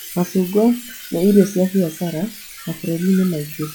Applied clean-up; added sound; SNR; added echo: classical method log-MMSE.